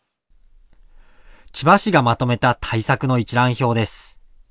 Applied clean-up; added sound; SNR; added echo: none; none; none; none.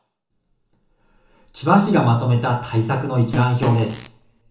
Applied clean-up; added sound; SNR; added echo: none; Fart; 10 dB; reverberation time 0.8 s.